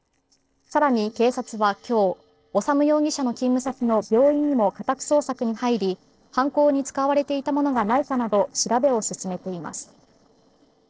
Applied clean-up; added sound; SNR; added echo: neural separator model SepFormer DNS4.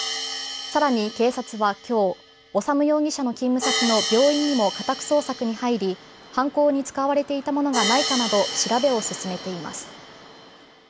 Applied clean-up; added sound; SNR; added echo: none; Hi-hat; 8 dB; none.